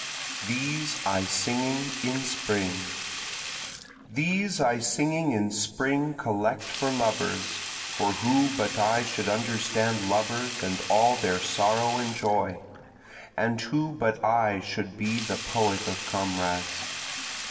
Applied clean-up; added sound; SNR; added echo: none; Sink (filling or washing); 8 dB; reverberation time 1.5 s.